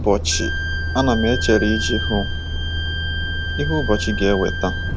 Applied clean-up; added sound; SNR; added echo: none; Truck + Wind instrument, woodwind instrument; 1 dB; none.